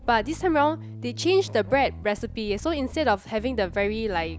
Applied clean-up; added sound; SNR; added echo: none; Bass guitar; 13 dB; none.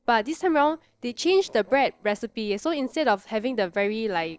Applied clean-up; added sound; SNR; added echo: neural separator model SepFormer DNS4.